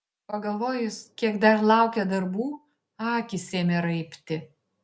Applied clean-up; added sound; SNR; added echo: none; none; none; none.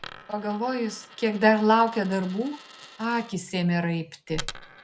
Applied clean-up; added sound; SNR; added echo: none; Coin (dropping); 17 dB; none.